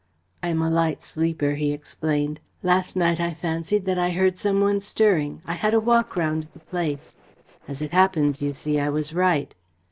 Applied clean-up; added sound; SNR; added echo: neural separator model SepFormer DNS4.